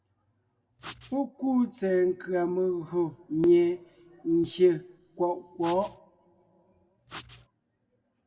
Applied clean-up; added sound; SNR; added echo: none; Writing; 12 dB; reverberation time 1.3 s.